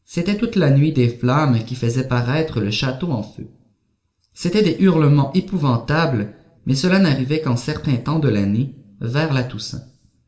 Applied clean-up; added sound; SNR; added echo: none; none; none; reverberation time 0.5 s.